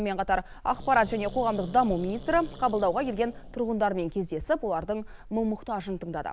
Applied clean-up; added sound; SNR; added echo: none; Growling; 14 dB; none.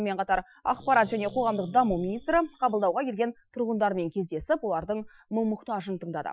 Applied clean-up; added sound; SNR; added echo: classical method Wiener filter.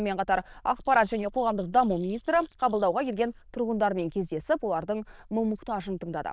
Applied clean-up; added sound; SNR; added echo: neural diffusion model UNIVERSE++.